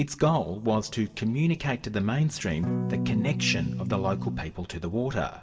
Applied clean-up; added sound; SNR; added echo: none; Electric guitar / Strum; 1 dB; reverberation time 1.4 s.